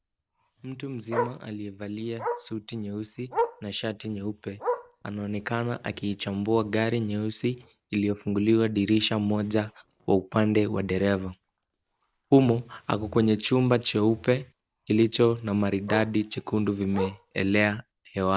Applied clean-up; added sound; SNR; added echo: none; Bark; 13 dB; none.